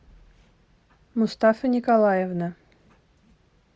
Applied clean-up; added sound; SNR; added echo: none; none; none; none.